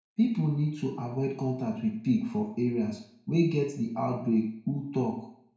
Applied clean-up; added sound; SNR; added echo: none; none; none; reverberation time 0.6 s.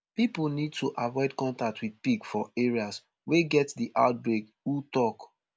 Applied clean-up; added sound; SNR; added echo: none; none; none; none.